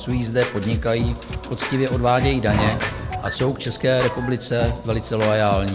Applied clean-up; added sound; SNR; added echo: none; Scratching (performance technique) + Fire; 6 dB; none.